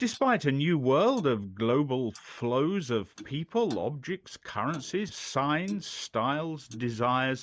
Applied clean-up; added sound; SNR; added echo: neural mask model Resemble Enhance denoiser.